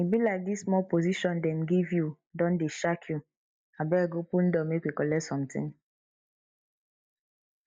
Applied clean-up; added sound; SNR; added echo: neural mask model DeepFilterNet 3.